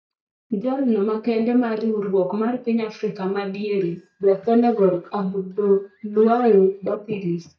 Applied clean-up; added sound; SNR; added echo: neural mask model DeepFilterNet 3.